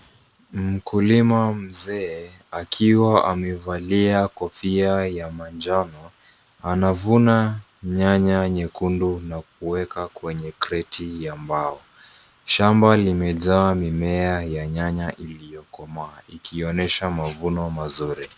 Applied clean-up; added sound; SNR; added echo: none; none; none; none.